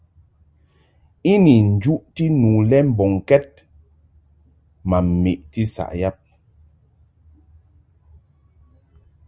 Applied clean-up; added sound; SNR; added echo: none; none; none; none.